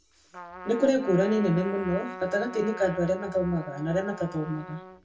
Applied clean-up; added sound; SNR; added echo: none; Trumpet; 13 dB; reverberation time 0.1 s.